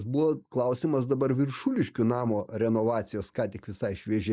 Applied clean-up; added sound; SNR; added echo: neural mask model Resemble Enhance denoiser.